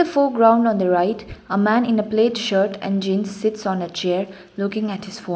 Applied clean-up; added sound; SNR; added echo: none; none; none; none.